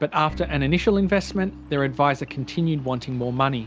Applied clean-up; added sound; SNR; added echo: none; none; none; none.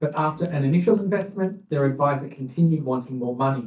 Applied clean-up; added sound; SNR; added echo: neural mask model DeepFilterNet 3.